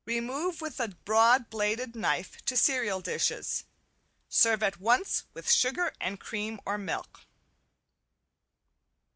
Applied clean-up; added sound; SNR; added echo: none; none; none; none.